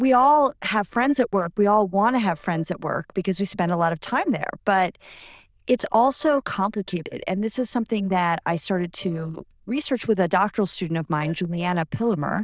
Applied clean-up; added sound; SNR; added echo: neural diffusion model UNIVERSE++.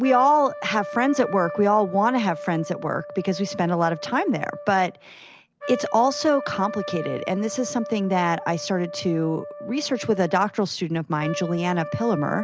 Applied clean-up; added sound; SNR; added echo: none; Trumpet; 12 dB; none.